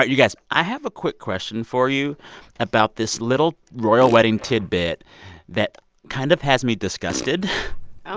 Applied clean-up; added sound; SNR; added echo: none; Fart; 14 dB; none.